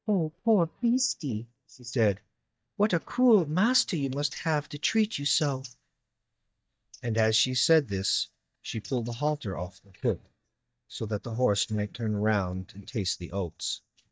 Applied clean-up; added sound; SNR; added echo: neural mask model DeepFilterNet 3.